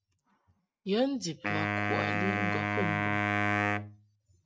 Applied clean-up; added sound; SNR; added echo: neural mask model RNNoise.